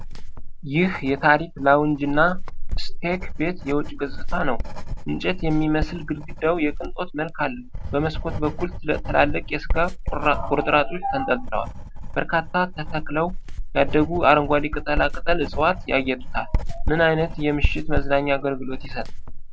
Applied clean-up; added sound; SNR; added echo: none; Writing; 2 dB; none.